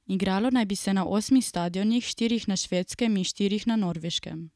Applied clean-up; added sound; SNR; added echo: none; none; none; none.